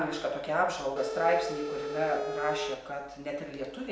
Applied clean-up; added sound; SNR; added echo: none; Telephone; 4 dB; none.